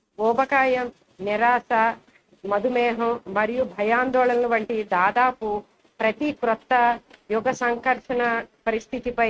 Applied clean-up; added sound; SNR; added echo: neural mask model RNNoise.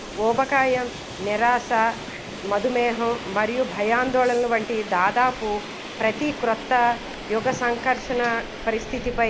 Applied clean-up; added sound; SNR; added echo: none; Subway, metro, underground; 13 dB; none.